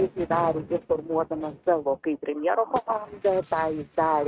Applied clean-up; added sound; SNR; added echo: neural mask model RNNoise.